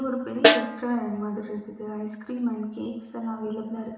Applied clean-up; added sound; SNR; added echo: none; Snare drum; -5 dB; reverberation time 0.9 s.